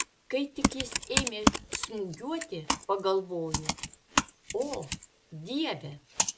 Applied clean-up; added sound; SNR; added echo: none; Computer keyboard; -2 dB; none.